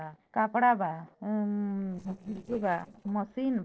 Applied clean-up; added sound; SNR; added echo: neural separator model SepFormer DNS4.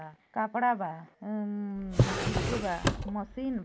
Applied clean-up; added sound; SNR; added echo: none; Drawer open or close; -3 dB; none.